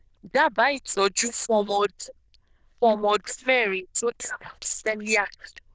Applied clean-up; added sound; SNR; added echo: neural diffusion model UNIVERSE++.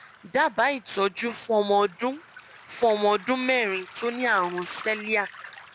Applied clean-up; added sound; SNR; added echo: none; Waves, surf; 19 dB; none.